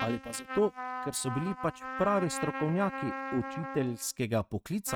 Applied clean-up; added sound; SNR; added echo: neural mask model RNNoise.